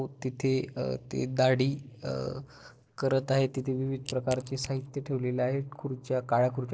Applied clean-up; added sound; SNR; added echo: neural separator model SepFormer DNS4.